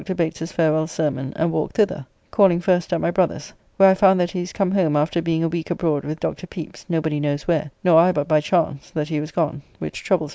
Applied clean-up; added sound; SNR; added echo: none; none; none; none.